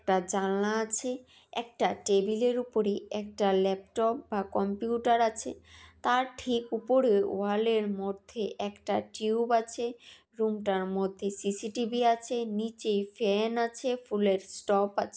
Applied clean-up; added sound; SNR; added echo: none; none; none; none.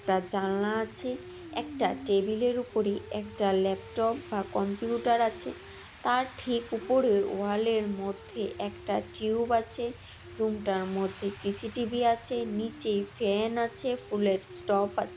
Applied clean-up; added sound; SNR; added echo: none; Rain; 16 dB; none.